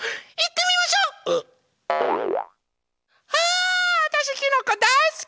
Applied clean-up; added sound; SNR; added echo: none; none; none; none.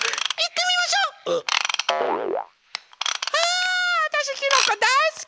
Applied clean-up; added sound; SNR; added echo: none; Ratchet, pawl / Tools; 6 dB; none.